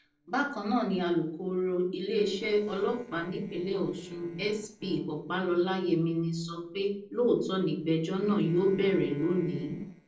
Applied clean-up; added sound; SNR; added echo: neural separator model SepFormer DNS4.